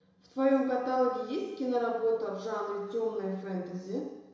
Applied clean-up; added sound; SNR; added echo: none; none; none; reverberation time 1.0 s.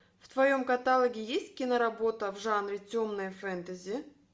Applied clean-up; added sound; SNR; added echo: none; none; none; none.